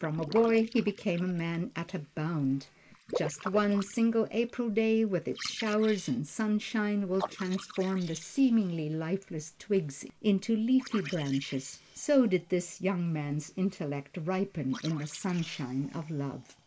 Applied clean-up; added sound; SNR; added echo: neural mask model Resemble Enhance denoiser.